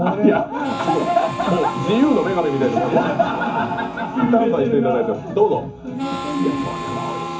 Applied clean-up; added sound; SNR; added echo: none; Harmonica; 11 dB; reverberation time 0.3 s.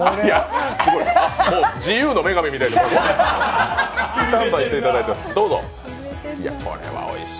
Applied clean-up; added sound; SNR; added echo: none; none; none; none.